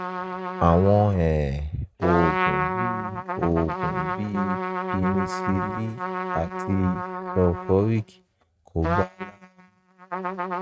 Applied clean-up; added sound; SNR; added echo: neural mask model RNNoise.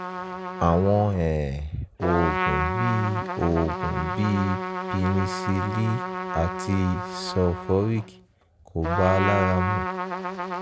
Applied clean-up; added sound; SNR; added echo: none; Trumpet; 4 dB; none.